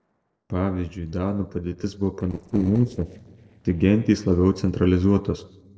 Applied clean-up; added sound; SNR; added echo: neural separator model SepFormer DNS4.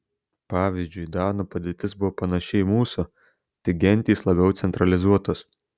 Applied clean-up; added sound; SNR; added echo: none; none; none; none.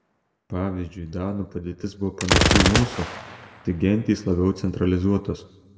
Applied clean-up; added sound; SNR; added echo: none; Gunshot, gunfire; 2 dB; reverberation time 1.0 s.